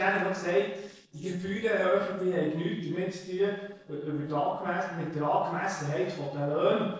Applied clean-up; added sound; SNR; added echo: neural separator model SepFormer DNS4.